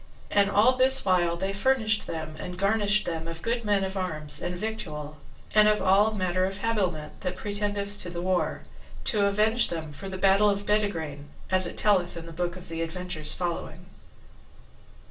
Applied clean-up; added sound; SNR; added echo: none; none; none; reverberation time 0.3 s.